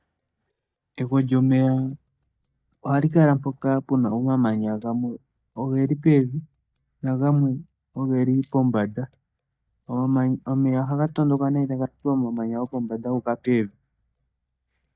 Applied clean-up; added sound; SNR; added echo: neural mask model DeepFilterNet 3.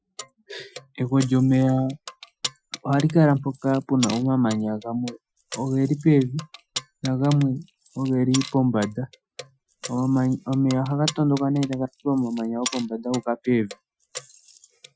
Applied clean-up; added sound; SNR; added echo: classical method Wiener filter.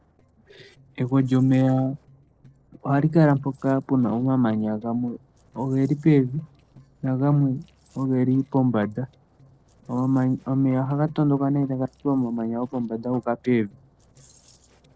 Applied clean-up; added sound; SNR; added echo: neural separator model SepFormer DNS4.